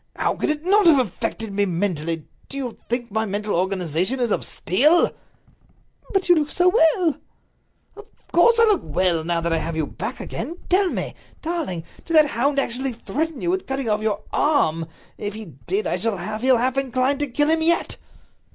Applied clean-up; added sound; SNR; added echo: none; none; none; none.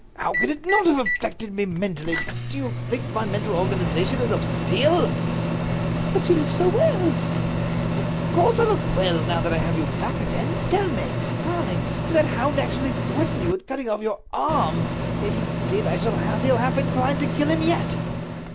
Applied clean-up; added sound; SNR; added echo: none; Microwave oven; 0 dB; none.